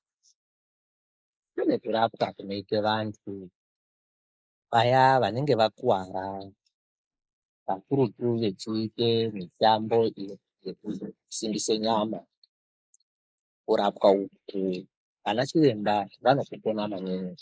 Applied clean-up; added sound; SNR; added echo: neural mask model Resemble Enhance denoiser.